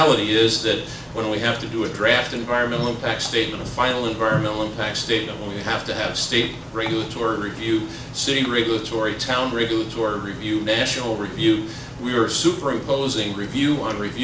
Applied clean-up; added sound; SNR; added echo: none; none; none; none.